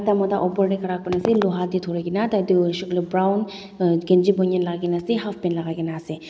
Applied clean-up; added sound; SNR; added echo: none; none; none; none.